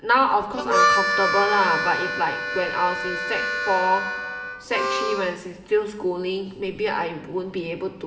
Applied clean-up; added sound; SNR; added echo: none; Harmonica; 2 dB; reverberation time 2.5 s.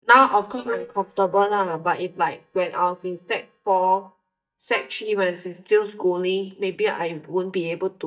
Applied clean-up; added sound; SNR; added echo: neural mask model DeepFilterNet 3.